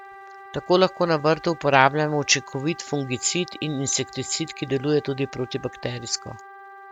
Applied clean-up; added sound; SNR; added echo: none; Wind instrument, woodwind instrument; 19 dB; none.